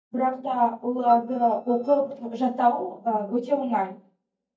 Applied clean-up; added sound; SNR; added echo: neural mask model DeepFilterNet 3.